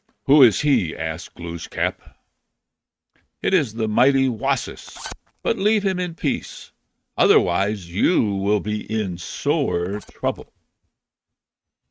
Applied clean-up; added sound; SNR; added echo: neural mask model RNNoise.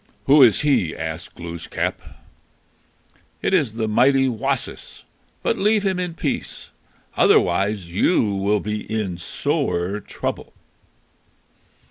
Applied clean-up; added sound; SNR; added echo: none; none; none; none.